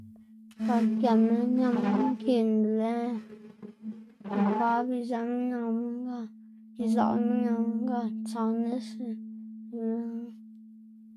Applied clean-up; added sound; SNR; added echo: neural mask model RNNoise.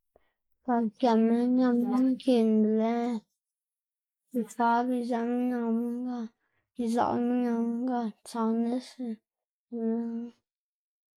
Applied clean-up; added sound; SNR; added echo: neural mask model Resemble Enhance denoiser.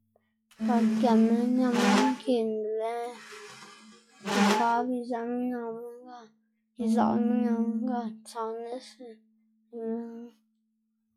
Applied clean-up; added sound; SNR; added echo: classical method log-MMSE.